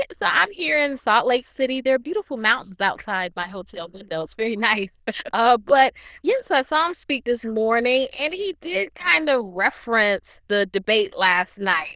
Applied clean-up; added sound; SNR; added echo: neural diffusion model UNIVERSE++.